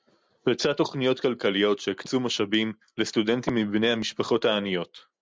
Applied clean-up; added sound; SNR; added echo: none; none; none; none.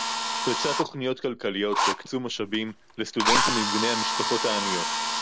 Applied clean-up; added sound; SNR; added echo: none; Drill; -2 dB; none.